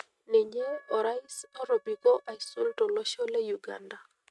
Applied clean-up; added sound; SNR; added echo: neural mask model RNNoise.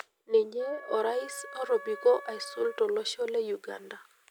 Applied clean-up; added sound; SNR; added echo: none; Wind instrument, woodwind instrument; 15 dB; none.